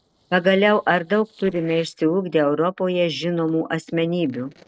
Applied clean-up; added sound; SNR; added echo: neural separator model SepFormer DNS4.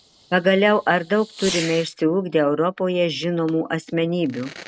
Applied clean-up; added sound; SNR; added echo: none; Fireworks; 17 dB; none.